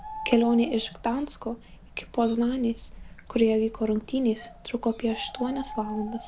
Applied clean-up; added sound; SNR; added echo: none; Bird; 15 dB; none.